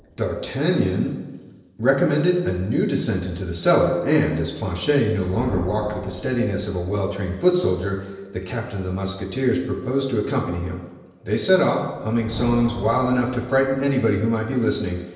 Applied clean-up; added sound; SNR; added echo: none; Thunder; 18 dB; reverberation time 1.0 s.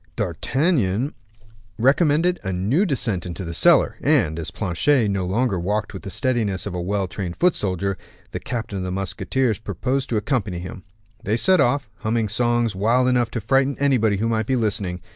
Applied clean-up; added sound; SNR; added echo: none; none; none; none.